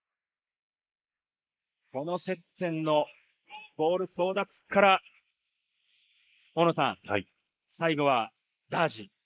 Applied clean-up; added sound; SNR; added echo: neural mask model Resemble Enhance denoiser.